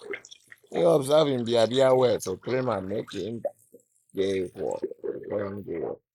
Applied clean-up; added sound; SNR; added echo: neural mask model Resemble Enhance denoiser.